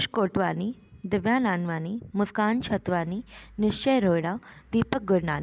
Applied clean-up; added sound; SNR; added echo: none; none; none; none.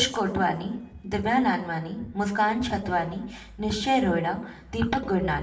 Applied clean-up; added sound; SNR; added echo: none; none; none; reverberation time 0.6 s.